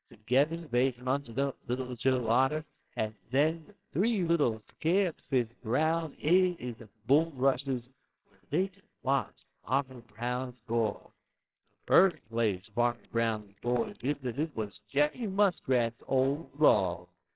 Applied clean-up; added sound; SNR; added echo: neural separator model SepFormer WHAMR!.